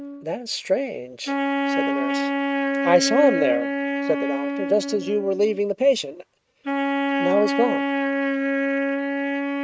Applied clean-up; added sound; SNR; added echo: neural mask model RNNoise.